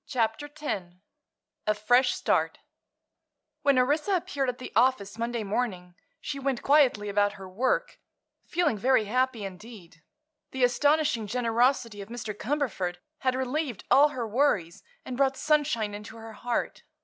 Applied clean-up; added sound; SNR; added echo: none; none; none; none.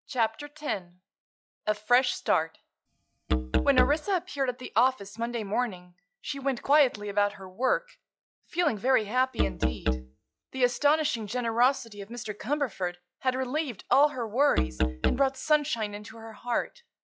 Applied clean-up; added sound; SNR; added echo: classical method log-MMSE.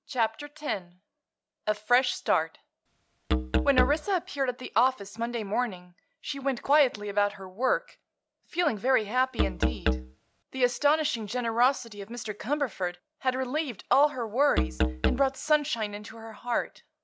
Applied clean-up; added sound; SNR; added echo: none; Musical instrument; 1 dB; none.